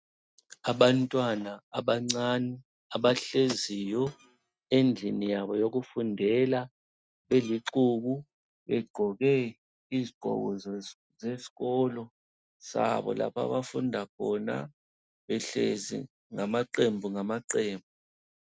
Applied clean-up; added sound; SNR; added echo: neural mask model RNNoise.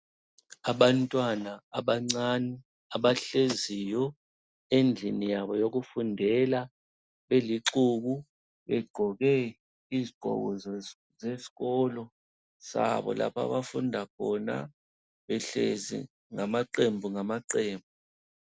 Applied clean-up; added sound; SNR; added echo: none; none; none; none.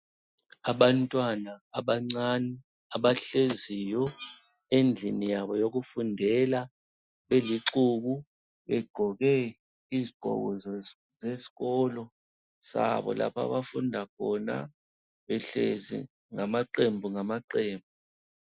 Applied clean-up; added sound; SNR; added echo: classical method Wiener filter.